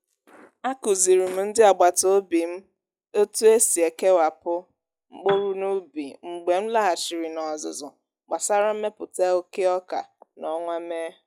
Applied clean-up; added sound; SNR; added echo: classical method log-MMSE.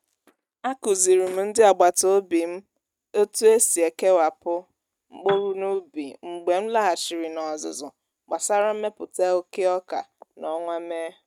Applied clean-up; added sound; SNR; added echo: neural mask model RNNoise.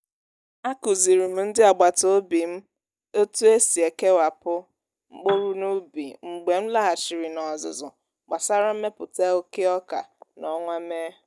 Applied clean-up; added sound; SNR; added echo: neural mask model DeepFilterNet 3.